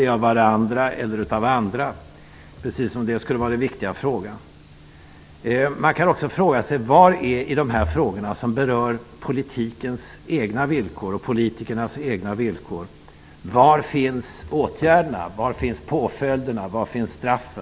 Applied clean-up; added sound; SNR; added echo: none; none; none; none.